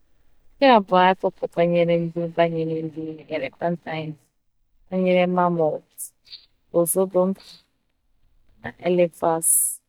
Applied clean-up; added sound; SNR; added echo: neural mask model DeepFilterNet 3.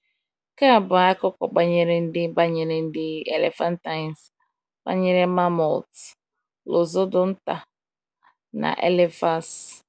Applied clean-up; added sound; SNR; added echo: none; none; none; none.